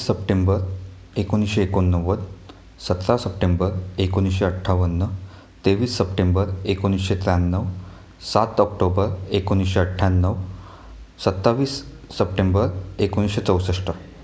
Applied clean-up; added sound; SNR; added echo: none; none; none; none.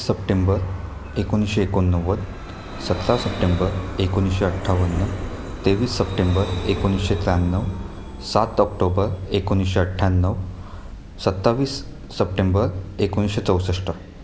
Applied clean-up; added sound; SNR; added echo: none; Vehicle; 10 dB; none.